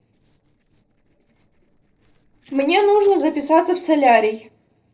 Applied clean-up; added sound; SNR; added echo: neural separator model SepFormer DNS4.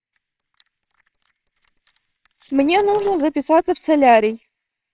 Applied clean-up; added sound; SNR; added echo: neural separator model SepFormer WHAMR!.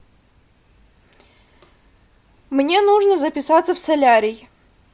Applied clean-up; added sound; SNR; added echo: none; none; none; none.